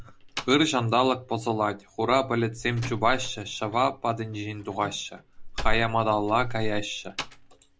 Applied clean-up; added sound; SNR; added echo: none; Slam; 7 dB; none.